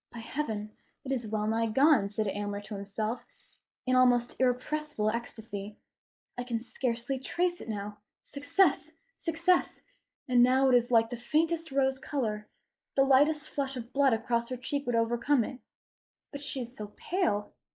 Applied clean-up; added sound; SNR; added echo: neural mask model Resemble Enhance denoiser.